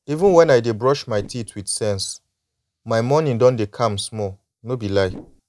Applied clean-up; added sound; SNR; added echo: neural mask model DeepFilterNet 3.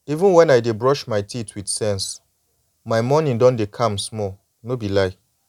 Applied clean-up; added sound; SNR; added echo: none; none; none; none.